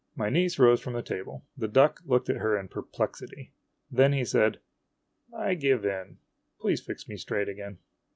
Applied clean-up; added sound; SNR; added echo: none; none; none; none.